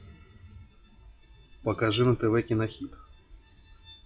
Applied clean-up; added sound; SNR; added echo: classical method WPE with log-MMSE.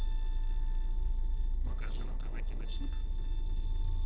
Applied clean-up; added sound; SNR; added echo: neural separator model SepFormer DNS4.